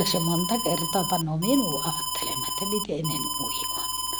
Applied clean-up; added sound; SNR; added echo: none; Alarm; 2 dB; none.